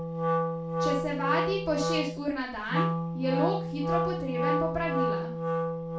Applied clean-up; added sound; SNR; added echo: none; Wind instrument, woodwind instrument; -3 dB; reverberation time 0.3 s.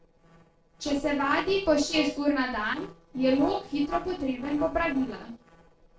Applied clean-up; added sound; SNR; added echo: neural separator model SepFormer DNS4.